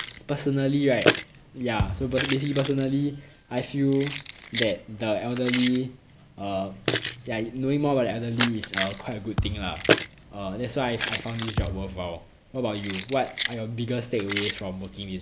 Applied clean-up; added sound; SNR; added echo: none; Thump, thud + Keys jangling; 3 dB; none.